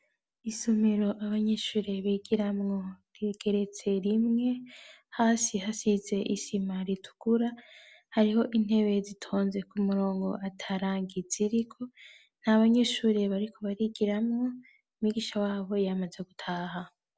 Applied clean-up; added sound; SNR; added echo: none; none; none; none.